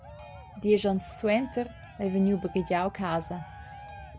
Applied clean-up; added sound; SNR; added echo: none; Boat, Water vehicle + Cheering; 16 dB; none.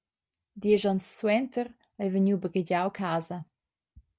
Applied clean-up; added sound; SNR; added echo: none; none; none; none.